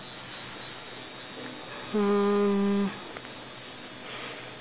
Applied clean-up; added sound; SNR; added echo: none; none; none; none.